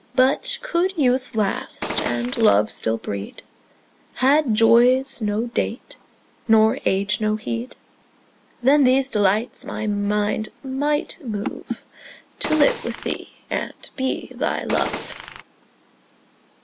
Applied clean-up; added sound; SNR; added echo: none; Gunshot, gunfire; 7 dB; none.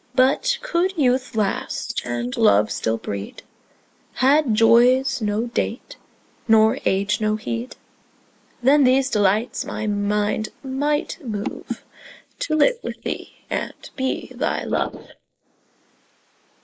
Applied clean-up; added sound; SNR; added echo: neural mask model Resemble Enhance denoiser.